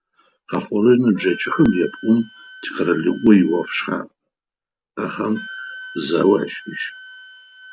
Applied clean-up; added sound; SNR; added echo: none; Wind instrument, woodwind instrument; 19 dB; none.